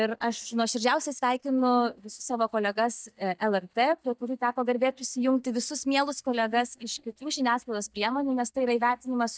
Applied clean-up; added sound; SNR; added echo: neural mask model DeepFilterNet 3.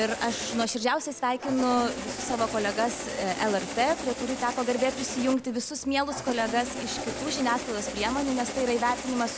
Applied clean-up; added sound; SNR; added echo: none; Engine starting; 7 dB; none.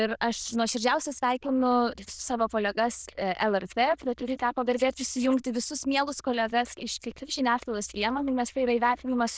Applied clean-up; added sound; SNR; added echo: neural diffusion model UNIVERSE++.